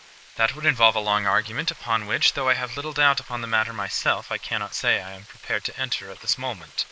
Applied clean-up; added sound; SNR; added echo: neural mask model Resemble Enhance denoiser.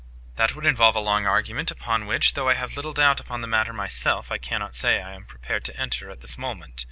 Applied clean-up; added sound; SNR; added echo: none; none; none; none.